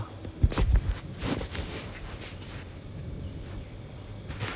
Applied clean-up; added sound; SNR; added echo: none; Thunder / Rain; 13 dB; none.